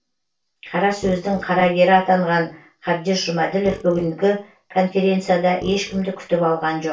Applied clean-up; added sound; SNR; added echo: none; Burping, eructation; 19 dB; reverberation time 0.2 s.